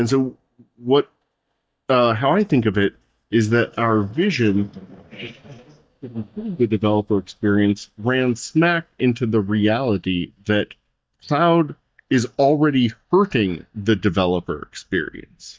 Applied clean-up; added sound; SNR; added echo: neural mask model DeepFilterNet 3.